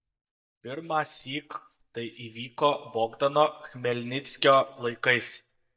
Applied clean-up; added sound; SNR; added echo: neural mask model DeepFilterNet 3.